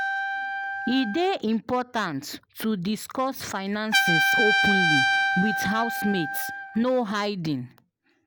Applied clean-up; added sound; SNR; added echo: none; Trumpet; 0 dB; none.